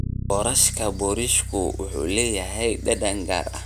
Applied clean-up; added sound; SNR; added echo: none; Bass guitar; 7 dB; none.